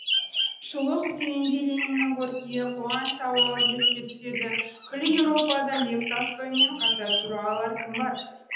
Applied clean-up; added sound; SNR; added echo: none; Bird vocalization, bird call, bird song; 1 dB; reverberation time 0.9 s.